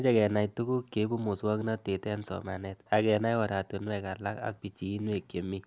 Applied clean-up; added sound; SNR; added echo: none; none; none; none.